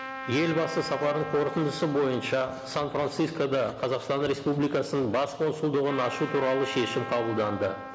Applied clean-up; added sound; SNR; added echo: none; Trumpet; 12 dB; none.